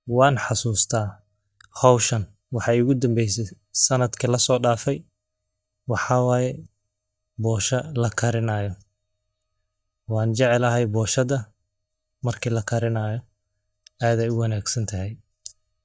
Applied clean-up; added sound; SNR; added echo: neural mask model DeepFilterNet 3.